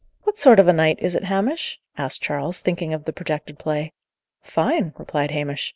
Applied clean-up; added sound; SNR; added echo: none; none; none; none.